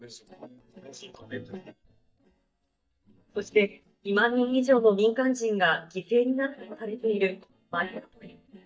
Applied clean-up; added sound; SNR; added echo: neural mask model DeepFilterNet 3.